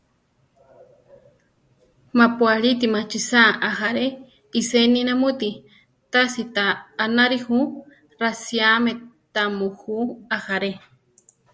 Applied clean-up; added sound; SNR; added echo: none; none; none; none.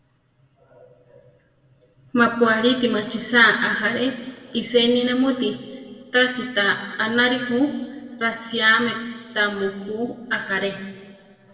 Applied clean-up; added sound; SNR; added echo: none; none; none; reverberation time 2.0 s.